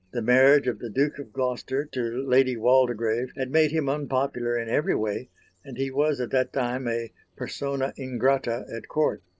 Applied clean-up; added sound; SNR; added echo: neural separator model SepFormer DNS4.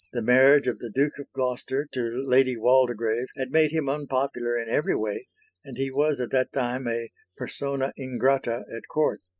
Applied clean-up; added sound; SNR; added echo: classical method spectral subtraction.